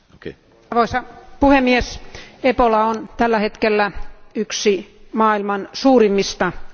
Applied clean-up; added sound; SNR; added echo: none; none; none; none.